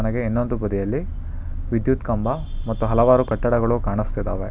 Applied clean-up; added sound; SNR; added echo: none; none; none; none.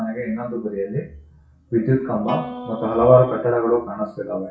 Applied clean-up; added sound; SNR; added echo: classical method WPE with log-MMSE.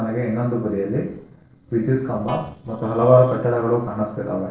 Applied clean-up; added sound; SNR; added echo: neural separator model SepFormer DNS4.